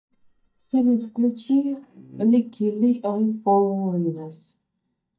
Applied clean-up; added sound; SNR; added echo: neural mask model DeepFilterNet 3.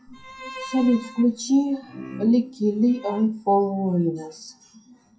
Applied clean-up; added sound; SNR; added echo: classical method WPE with log-MMSE.